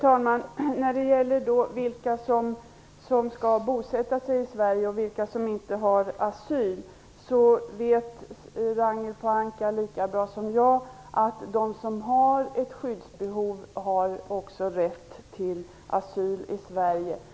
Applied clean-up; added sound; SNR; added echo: none; none; none; none.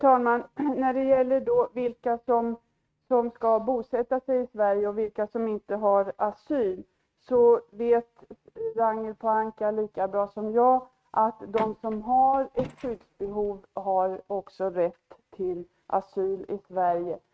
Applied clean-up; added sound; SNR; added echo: neural mask model RNNoise.